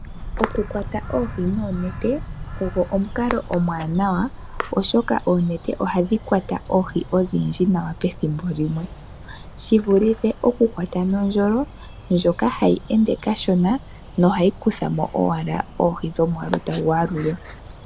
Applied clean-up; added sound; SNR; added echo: none; Bird vocalization, bird call, bird song; 14 dB; none.